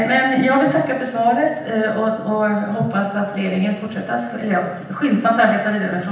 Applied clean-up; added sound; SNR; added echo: none; none; none; reverberation time 0.9 s.